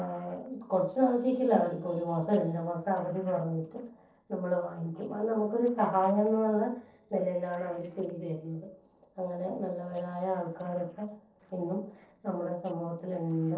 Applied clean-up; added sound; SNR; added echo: neural separator model SepFormer DNS4.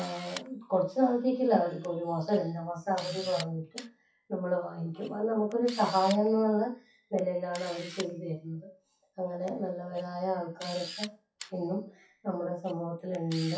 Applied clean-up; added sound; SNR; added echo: classical method WPE with log-MMSE.